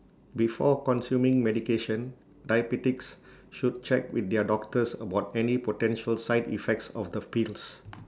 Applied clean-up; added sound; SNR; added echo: none; none; none; none.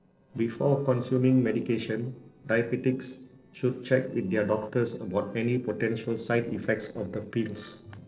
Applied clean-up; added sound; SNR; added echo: neural separator model SepFormer DNS4.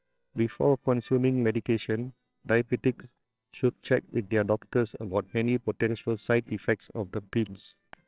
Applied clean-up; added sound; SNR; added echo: neural separator model SepFormer WHAMR!.